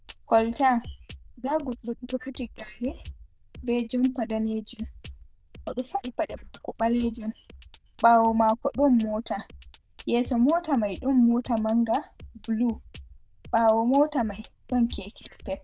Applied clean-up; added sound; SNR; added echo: neural diffusion model UNIVERSE++.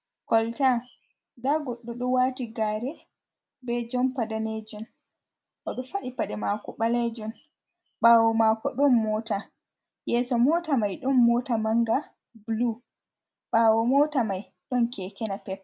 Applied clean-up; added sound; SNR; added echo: none; none; none; none.